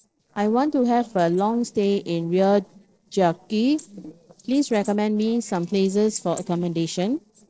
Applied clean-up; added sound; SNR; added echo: neural separator model SepFormer DNS4.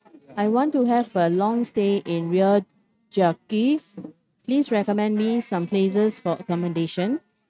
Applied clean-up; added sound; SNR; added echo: neural mask model RNNoise.